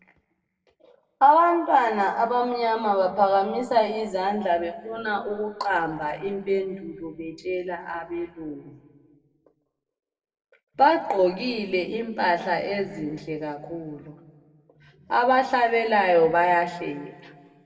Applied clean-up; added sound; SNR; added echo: none; none; none; reverberation time 1.1 s.